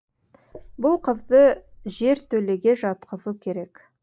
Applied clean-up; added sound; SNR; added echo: neural mask model Resemble Enhance denoiser.